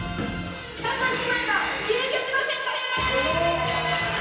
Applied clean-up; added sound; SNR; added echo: none; none; none; reverberation time 0.9 s.